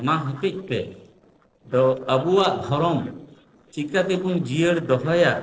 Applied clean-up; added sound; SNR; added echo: neural separator model SepFormer DNS4.